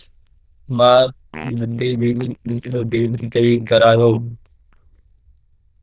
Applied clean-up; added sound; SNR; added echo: neural diffusion model UNIVERSE++.